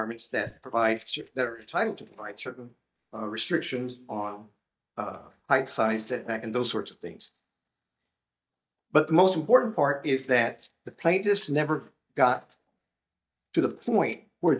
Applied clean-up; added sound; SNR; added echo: neural mask model DeepFilterNet 3.